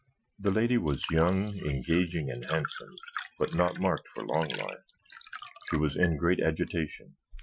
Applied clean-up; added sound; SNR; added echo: classical method Wiener filter.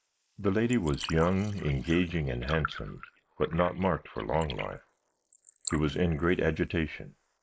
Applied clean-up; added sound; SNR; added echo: neural mask model Resemble Enhance denoiser.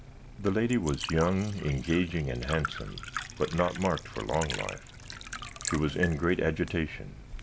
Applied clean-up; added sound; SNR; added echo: none; Liquid; 10 dB; none.